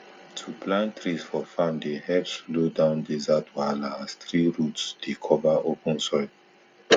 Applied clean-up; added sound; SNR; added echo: none; none; none; none.